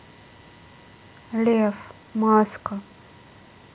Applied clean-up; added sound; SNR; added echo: none; none; none; none.